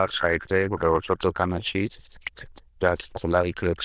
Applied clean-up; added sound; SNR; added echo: neural diffusion model UNIVERSE++.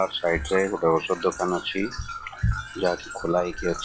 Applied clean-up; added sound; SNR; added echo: classical method log-MMSE.